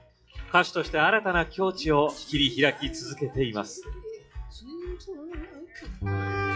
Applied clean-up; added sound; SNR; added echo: classical method WPE with log-MMSE.